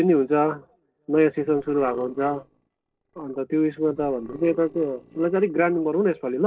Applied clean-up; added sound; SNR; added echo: neural separator model SepFormer DNS4.